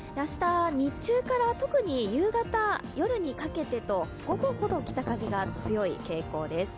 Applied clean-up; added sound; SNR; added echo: none; Strum; 7 dB; none.